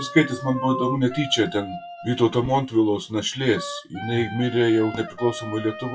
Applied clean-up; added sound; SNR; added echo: classical method WPE with log-MMSE.